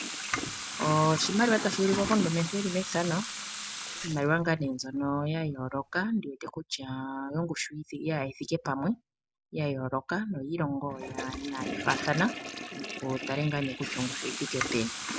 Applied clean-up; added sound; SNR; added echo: none; Toilet flush / Water tap, faucet; 7 dB; none.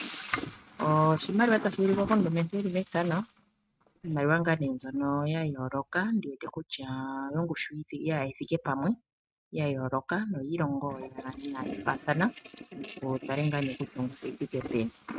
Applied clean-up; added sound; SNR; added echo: neural mask model RNNoise.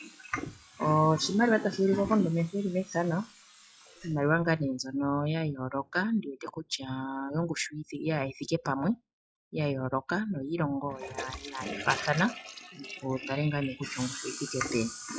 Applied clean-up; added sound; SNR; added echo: classical method log-MMSE.